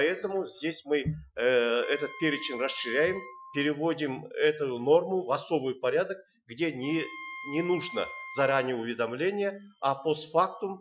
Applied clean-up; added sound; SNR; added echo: classical method Wiener filter.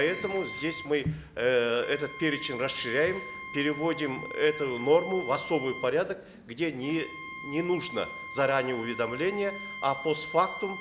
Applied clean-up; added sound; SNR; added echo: none; Wind instrument, woodwind instrument; 12 dB; none.